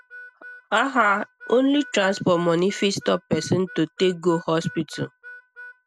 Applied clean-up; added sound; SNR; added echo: none; Harmonica; 20 dB; none.